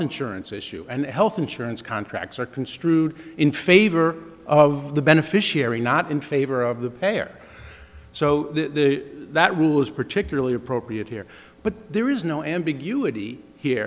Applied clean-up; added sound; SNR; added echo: none; none; none; none.